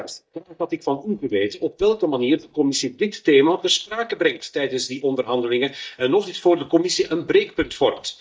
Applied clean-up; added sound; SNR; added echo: neural mask model DeepFilterNet 3.